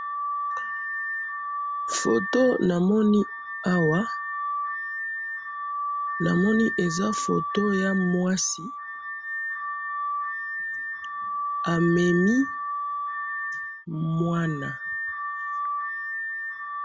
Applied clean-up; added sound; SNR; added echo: none; Alarm / Car; 4 dB; none.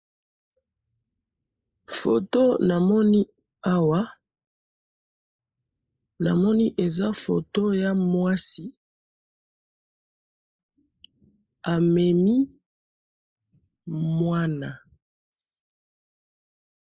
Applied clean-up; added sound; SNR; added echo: neural mask model Resemble Enhance denoiser.